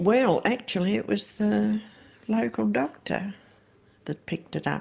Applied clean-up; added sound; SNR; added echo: none; none; none; none.